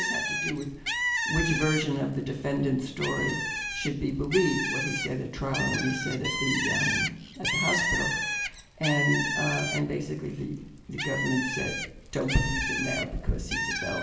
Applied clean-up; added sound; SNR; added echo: none; Bird; 2 dB; reverberation time 0.8 s.